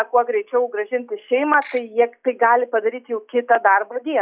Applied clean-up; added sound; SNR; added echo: classical method log-MMSE.